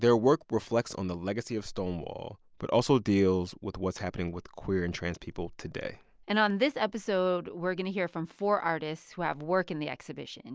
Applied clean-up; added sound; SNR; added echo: none; none; none; none.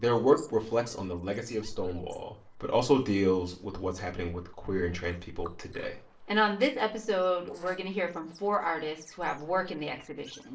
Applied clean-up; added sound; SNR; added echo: neural separator model SepFormer DNS4.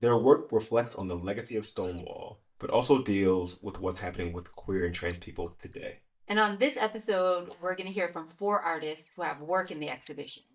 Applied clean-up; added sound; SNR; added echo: neural mask model DeepFilterNet 3.